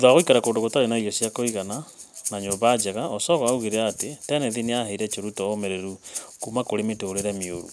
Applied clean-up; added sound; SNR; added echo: none; Breathing; 12 dB; none.